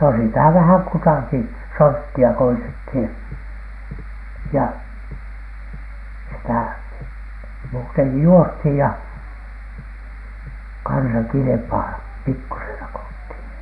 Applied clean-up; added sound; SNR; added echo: none; none; none; none.